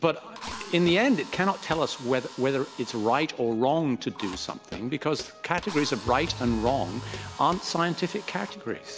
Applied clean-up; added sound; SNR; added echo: none; Drill + Walk, footsteps; 16 dB; none.